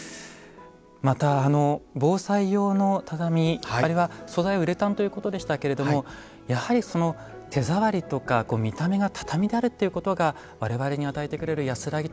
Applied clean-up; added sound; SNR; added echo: none; none; none; none.